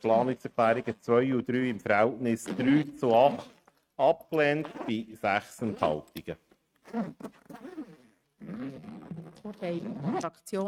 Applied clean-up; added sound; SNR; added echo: neural mask model RNNoise.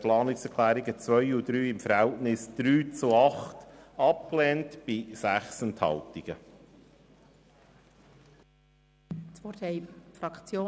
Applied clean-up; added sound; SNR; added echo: none; none; none; none.